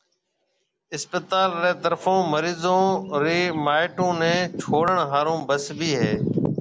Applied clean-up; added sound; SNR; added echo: none; none; none; none.